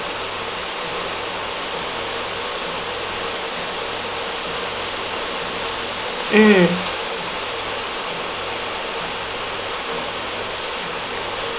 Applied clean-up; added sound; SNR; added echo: none; none; none; none.